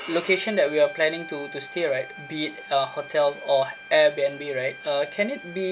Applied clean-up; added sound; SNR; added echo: none; Bowed string instrument; 15 dB; none.